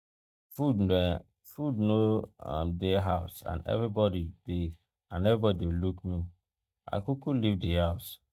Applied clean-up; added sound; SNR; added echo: neural mask model DeepFilterNet 3.